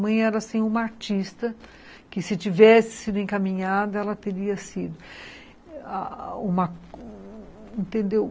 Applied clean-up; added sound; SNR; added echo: none; none; none; none.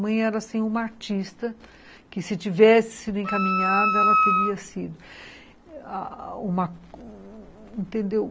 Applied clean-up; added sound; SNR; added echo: none; Wind instrument, woodwind instrument; -4 dB; none.